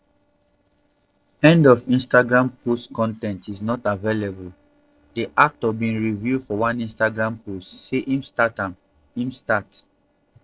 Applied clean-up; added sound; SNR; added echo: neural separator model SepFormer DNS4.